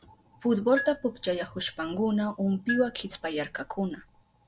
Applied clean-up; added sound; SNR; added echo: none; Marimba, xylophone; 11 dB; none.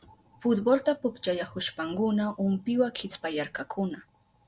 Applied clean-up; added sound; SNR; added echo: none; none; none; none.